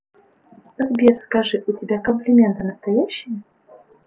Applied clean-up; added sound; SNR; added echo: none; none; none; none.